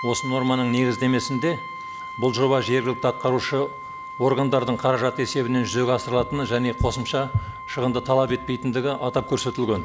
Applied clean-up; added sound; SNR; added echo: none; Brass instrument; 12 dB; none.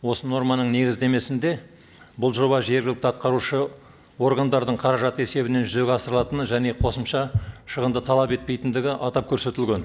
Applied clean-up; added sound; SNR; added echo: none; none; none; none.